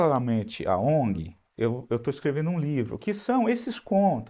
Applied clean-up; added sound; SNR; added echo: neural mask model Resemble Enhance denoiser.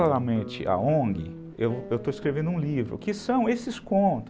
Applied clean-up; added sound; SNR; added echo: none; Guitar; 16 dB; none.